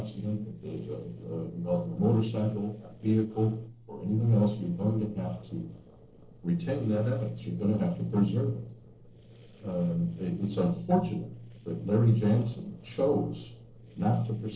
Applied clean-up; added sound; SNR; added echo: neural separator model SepFormer DNS4.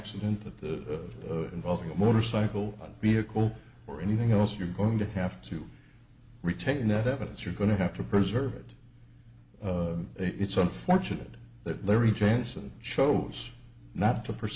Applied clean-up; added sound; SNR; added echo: none; none; none; none.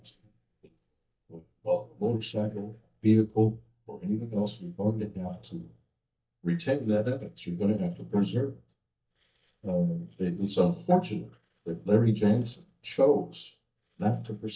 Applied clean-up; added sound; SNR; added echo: neural mask model DeepFilterNet 3.